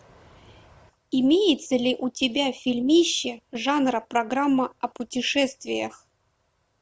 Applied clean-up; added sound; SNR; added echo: none; none; none; none.